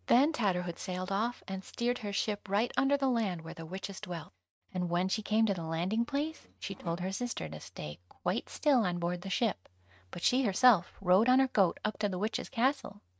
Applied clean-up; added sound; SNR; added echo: neural mask model RNNoise.